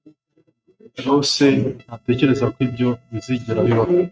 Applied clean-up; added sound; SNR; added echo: neural mask model RNNoise.